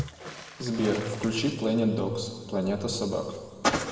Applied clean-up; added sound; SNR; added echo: none; Water / Splash, splatter; 15 dB; reverberation time 1.8 s.